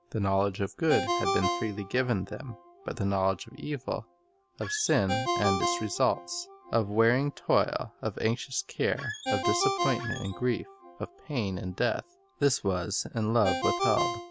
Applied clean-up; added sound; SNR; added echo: none; Ringtone + Squeak; 5 dB; none.